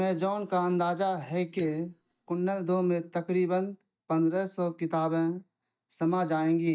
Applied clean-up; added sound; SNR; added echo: neural mask model DeepFilterNet 3.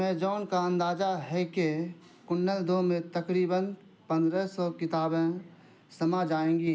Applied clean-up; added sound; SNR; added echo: none; none; none; none.